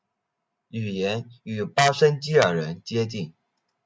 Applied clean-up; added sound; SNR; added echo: none; none; none; none.